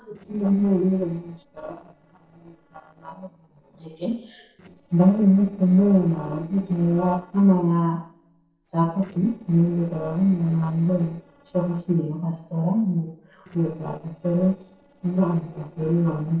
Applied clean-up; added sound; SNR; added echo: neural separator model SepFormer DNS4.